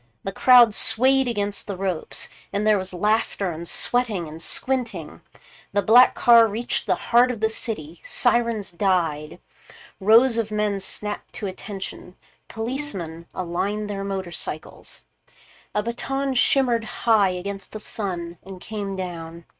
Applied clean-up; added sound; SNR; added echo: neural mask model RNNoise.